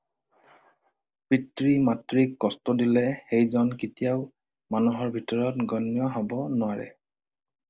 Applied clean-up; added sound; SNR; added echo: none; none; none; none.